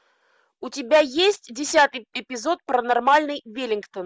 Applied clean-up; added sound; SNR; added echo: none; none; none; none.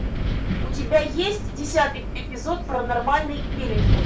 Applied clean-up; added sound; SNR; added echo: none; Wind; -1 dB; reverberation time 0.3 s.